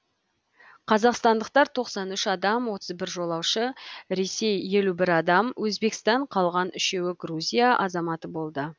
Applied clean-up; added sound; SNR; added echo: none; none; none; none.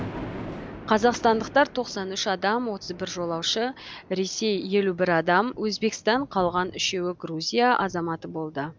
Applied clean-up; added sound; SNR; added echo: none; Thunder; 16 dB; none.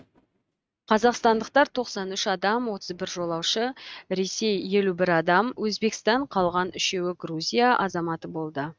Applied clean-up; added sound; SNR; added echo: neural mask model RNNoise.